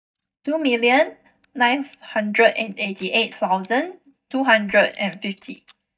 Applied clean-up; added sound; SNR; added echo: neural mask model DeepFilterNet 3.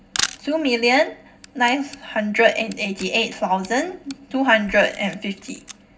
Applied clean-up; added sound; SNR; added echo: none; Camera; 14 dB; reverberation time 0.4 s.